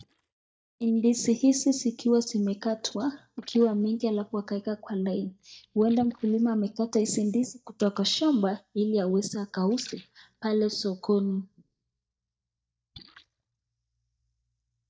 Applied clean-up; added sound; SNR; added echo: neural mask model DeepFilterNet 3.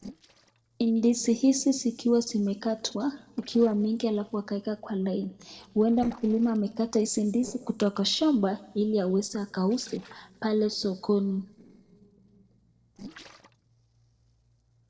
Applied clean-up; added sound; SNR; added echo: neural separator model SepFormer DNS4.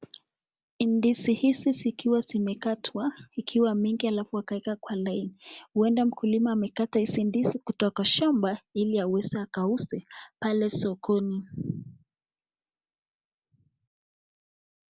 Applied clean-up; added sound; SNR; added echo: none; none; none; none.